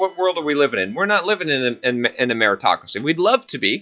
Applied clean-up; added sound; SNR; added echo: classical method log-MMSE.